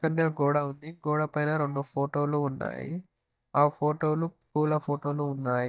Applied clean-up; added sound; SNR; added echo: neural mask model DeepFilterNet 3.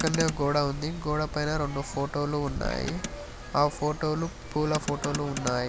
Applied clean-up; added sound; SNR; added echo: none; Motor vehicle (road); 12 dB; none.